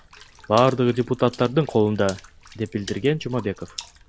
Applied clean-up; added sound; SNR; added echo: none; Water / Splash, splatter; 20 dB; none.